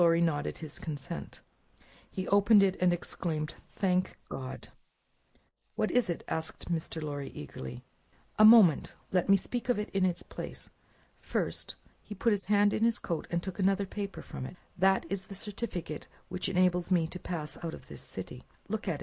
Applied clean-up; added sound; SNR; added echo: neural mask model Resemble Enhance denoiser.